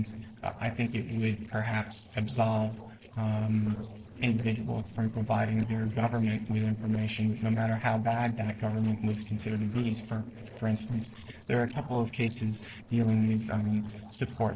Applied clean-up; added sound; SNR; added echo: neural separator model SepFormer DNS4.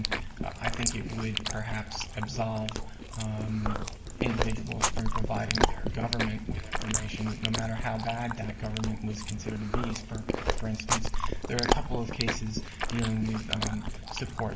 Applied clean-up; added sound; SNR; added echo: neural mask model Resemble Enhance denoiser.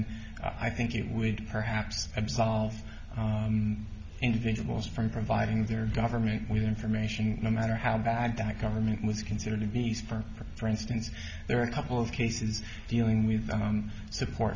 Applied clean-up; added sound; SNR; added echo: none; none; none; none.